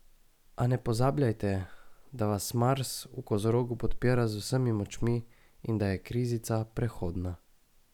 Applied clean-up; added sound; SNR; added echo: none; none; none; none.